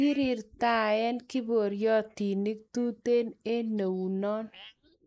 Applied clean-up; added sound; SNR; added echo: neural mask model Resemble Enhance denoiser.